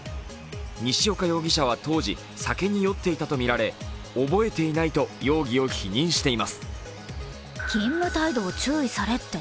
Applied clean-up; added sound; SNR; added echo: none; none; none; none.